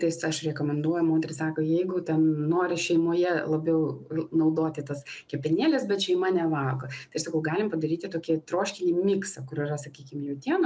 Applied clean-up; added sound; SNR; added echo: none; none; none; none.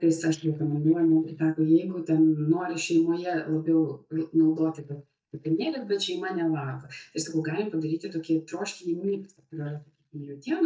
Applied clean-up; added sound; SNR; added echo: neural mask model DeepFilterNet 3.